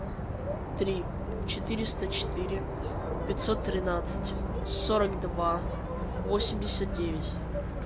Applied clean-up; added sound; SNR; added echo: none; Insect / Frog; 0 dB; none.